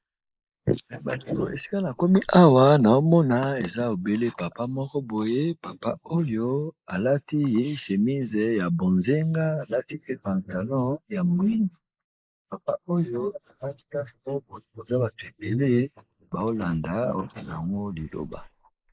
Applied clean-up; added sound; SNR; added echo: neural mask model Resemble Enhance denoiser.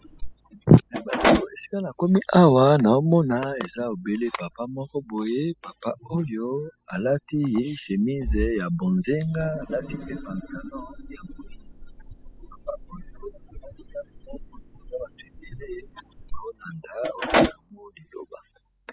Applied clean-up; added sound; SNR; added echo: classical method spectral subtraction.